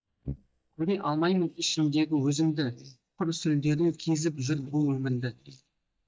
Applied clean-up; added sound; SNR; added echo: neural mask model DeepFilterNet 3.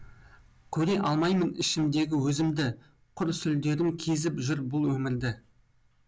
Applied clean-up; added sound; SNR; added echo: none; none; none; none.